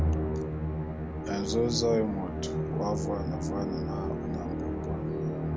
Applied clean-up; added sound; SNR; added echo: none; Musical instrument; -3 dB; none.